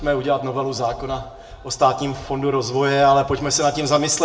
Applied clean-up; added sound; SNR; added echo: none; none; none; reverberation time 0.6 s.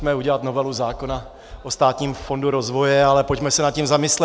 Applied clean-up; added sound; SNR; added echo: none; none; none; none.